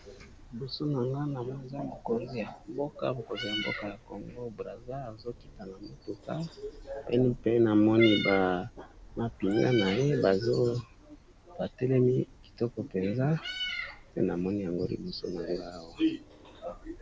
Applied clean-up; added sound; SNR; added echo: none; Meow; 13 dB; none.